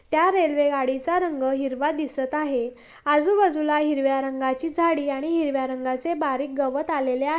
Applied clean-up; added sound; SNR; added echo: neural mask model Resemble Enhance denoiser.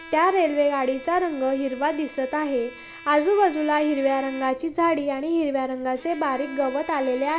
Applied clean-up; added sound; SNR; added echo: none; Bowed string instrument; 19 dB; none.